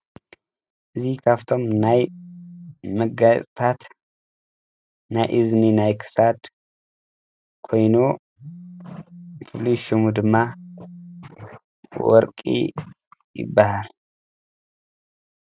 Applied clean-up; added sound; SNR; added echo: neural mask model RNNoise.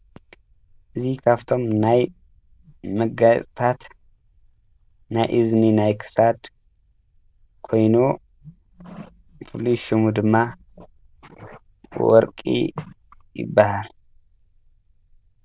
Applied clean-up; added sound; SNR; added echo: neural diffusion model UNIVERSE++.